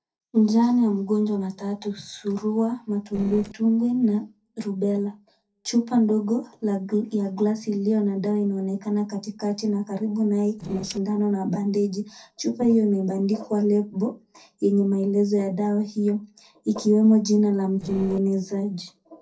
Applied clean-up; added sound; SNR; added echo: neural separator model SepFormer DNS4.